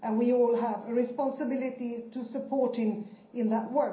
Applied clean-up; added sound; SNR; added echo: none; none; none; reverberation time 0.6 s.